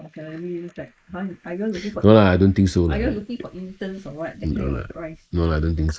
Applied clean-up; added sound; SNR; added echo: neural mask model Resemble Enhance denoiser.